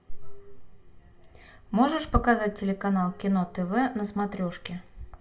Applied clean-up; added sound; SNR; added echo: none; none; none; reverberation time 0.3 s.